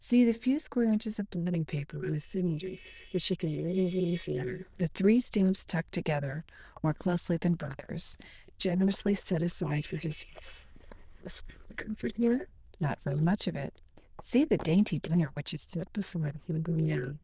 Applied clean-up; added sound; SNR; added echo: neural diffusion model UNIVERSE++.